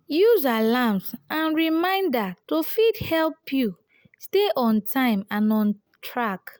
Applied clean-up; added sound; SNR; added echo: none; none; none; none.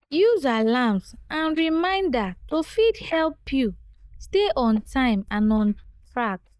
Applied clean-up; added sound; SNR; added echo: neural mask model DeepFilterNet 3.